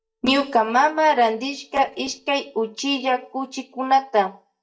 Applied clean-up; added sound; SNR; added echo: neural mask model DeepFilterNet 3.